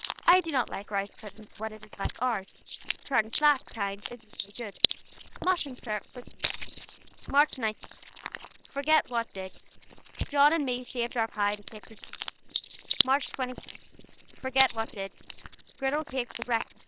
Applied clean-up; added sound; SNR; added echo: neural separator model SepFormer WHAM!.